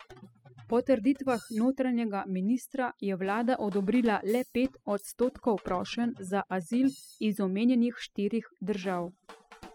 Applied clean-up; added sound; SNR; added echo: classical method spectral subtraction.